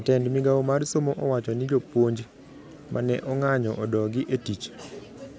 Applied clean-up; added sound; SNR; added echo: none; none; none; none.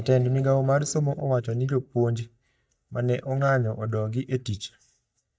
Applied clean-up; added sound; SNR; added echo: neural mask model DeepFilterNet 3.